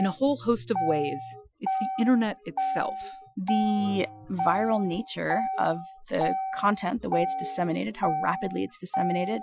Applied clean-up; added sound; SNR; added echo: classical method Wiener filter.